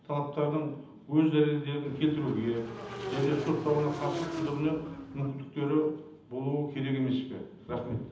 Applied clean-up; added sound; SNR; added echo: none; Motorcycle / Engine; 8 dB; reverberation time 0.8 s.